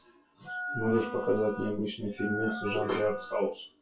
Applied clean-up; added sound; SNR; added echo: classical method WPE with log-MMSE.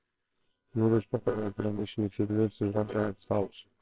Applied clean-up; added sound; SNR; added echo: neural separator model SepFormer WHAMR!.